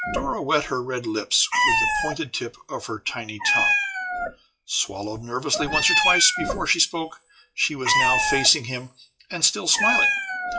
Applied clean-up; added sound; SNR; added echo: classical method WPE with log-MMSE.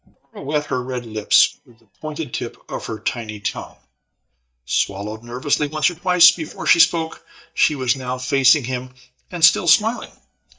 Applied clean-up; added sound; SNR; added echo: neural mask model DeepFilterNet 3.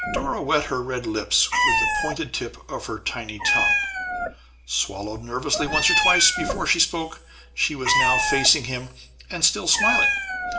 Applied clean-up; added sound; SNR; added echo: none; Meow; 0 dB; reverberation time 0.4 s.